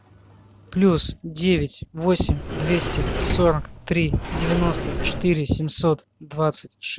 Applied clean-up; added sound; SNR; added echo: none; Sliding door; 4 dB; none.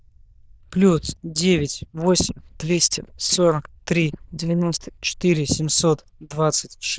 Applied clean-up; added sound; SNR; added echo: neural diffusion model UNIVERSE++.